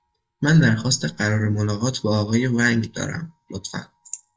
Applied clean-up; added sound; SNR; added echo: neural mask model DeepFilterNet 3.